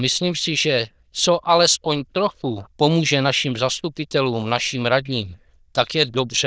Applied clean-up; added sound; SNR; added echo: neural diffusion model UNIVERSE++.